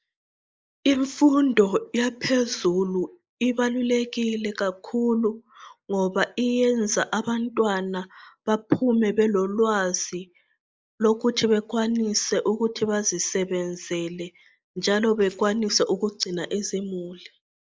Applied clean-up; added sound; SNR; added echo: neural mask model Resemble Enhance denoiser.